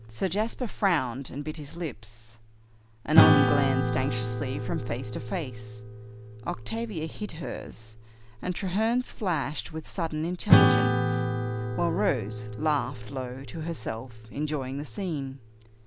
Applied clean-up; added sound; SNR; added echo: none; Acoustic guitar / Strum; -1 dB; none.